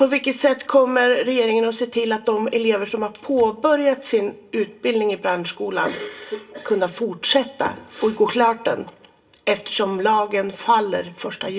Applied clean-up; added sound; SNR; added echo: none; none; none; reverberation time 0.2 s.